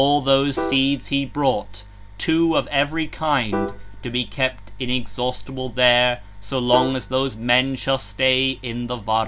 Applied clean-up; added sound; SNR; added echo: none; Piano; 13 dB; none.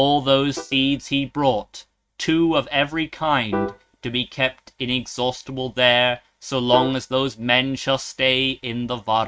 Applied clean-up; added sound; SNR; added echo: neural mask model RNNoise.